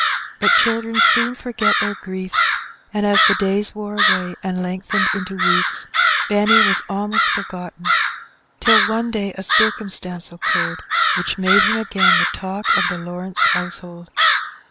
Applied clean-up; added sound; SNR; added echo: none; Crow; -4 dB; none.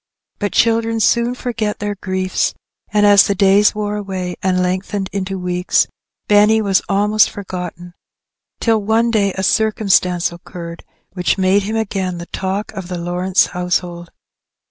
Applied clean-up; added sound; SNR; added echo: none; none; none; none.